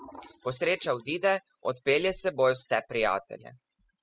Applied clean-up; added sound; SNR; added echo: classical method spectral subtraction.